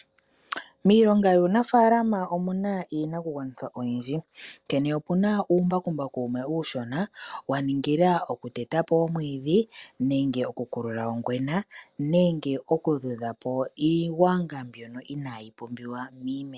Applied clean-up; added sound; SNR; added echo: none; none; none; none.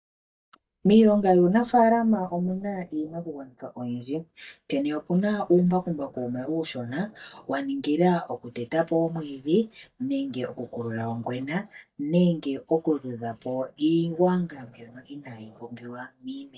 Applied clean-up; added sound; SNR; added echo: neural mask model DeepFilterNet 3.